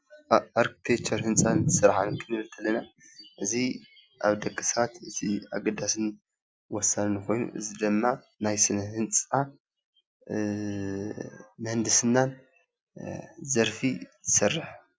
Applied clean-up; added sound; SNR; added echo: none; none; none; none.